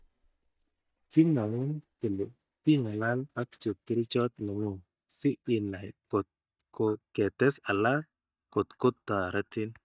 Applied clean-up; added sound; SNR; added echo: neural mask model DeepFilterNet 3.